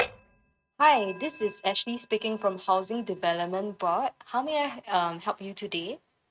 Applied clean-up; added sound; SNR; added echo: neural mask model RNNoise.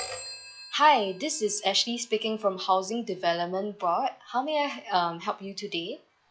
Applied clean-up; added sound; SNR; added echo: classical method log-MMSE.